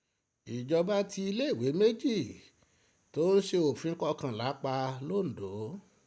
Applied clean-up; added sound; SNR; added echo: none; none; none; none.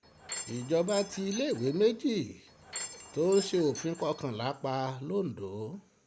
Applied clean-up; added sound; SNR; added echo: none; Door / Chime; 13 dB; none.